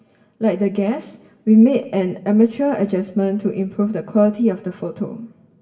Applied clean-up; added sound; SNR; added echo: none; none; none; reverberation time 0.7 s.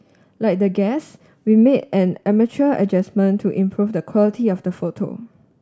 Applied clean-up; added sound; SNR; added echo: none; none; none; none.